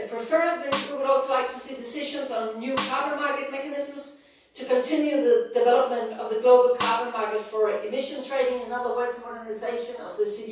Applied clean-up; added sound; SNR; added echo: none; Snare drum; 8 dB; reverberation time 0.6 s.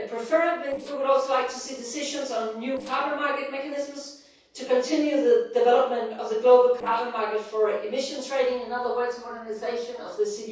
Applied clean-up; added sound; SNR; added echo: neural separator model SepFormer DNS4.